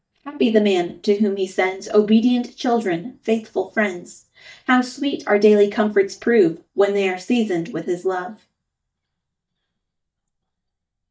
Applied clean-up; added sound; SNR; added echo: neural mask model DeepFilterNet 3.